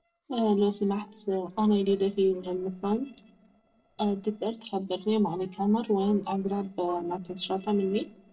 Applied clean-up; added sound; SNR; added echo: neural separator model SepFormer DNS4.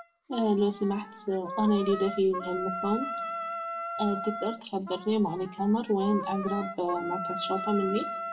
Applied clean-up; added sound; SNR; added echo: none; Wind instrument, woodwind instrument; 7 dB; reverberation time 0.6 s.